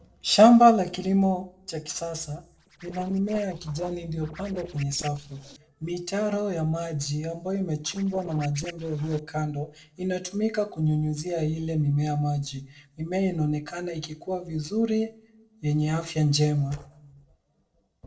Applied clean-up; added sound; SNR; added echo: neural separator model SepFormer DNS4.